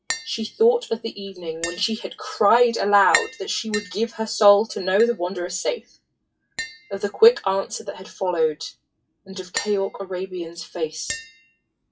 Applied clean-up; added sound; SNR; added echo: classical method WPE with log-MMSE.